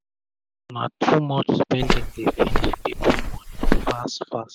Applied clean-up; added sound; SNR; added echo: none; Walk, footsteps; -3 dB; none.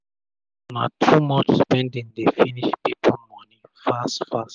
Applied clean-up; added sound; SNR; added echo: none; none; none; none.